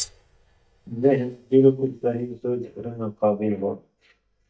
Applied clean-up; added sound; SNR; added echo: neural mask model DeepFilterNet 3.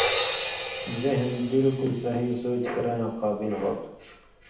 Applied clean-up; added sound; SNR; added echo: none; Crash cymbal; -2 dB; reverberation time 0.7 s.